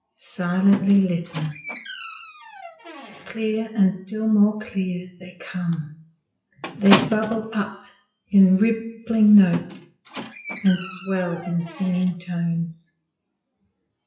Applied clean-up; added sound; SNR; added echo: classical method WPE with log-MMSE.